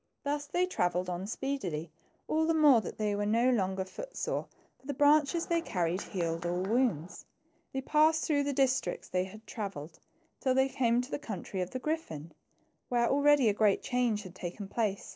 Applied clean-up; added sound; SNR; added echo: neural separator model SepFormer DNS4.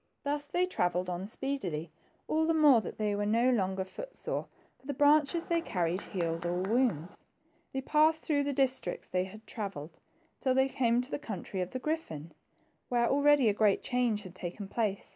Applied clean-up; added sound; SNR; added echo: none; Mechanisms; 15 dB; none.